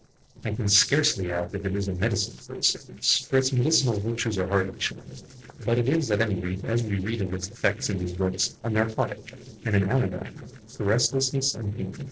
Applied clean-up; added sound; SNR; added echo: neural separator model SepFormer DNS4.